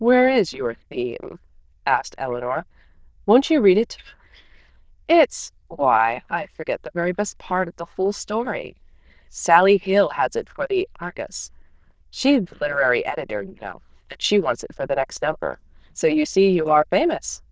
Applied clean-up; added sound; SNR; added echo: neural diffusion model UNIVERSE++.